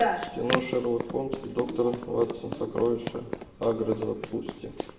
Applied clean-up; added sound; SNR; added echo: none; Run; 8 dB; reverberation time 1.0 s.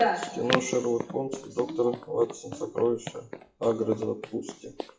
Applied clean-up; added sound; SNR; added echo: classical method WPE with log-MMSE.